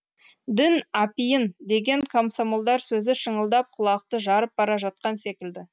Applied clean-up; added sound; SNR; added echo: none; none; none; none.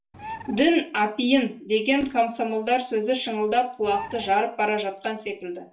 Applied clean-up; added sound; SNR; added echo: none; Bird; 13 dB; reverberation time 0.3 s.